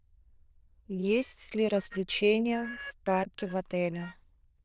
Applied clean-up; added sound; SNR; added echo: neural diffusion model UNIVERSE++.